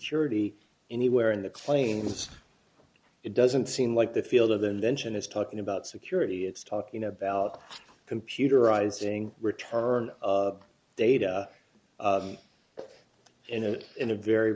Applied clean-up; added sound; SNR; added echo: none; none; none; none.